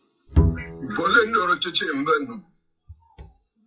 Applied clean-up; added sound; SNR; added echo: classical method WPE with log-MMSE.